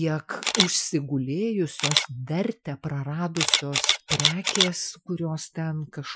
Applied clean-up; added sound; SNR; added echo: classical method Wiener filter.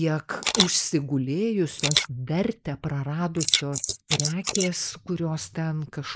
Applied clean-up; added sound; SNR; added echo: neural mask model Resemble Enhance denoiser.